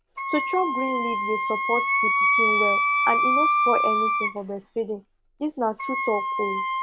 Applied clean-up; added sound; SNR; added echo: none; Wind instrument, woodwind instrument; -5 dB; none.